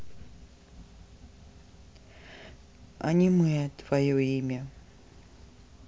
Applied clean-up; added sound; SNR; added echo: none; none; none; none.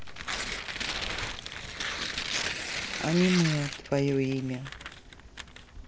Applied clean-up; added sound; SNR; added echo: none; Tearing; 4 dB; none.